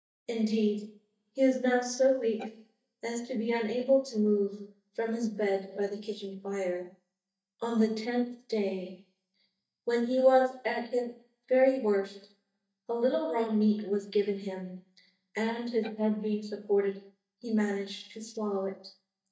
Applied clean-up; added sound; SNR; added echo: neural mask model DeepFilterNet 3.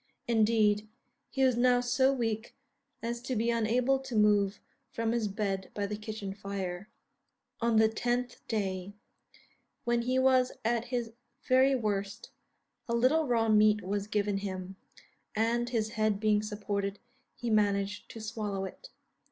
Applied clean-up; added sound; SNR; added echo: none; none; none; none.